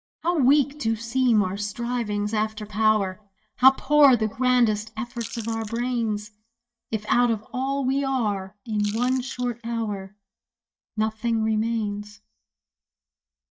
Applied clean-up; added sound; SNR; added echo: neural mask model DeepFilterNet 3.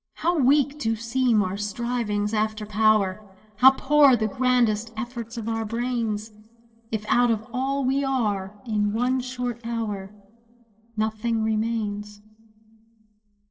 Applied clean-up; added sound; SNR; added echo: neural separator model SepFormer DNS4.